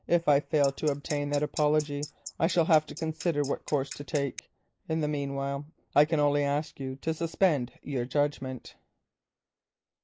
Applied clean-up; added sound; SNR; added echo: neural mask model Resemble Enhance denoiser.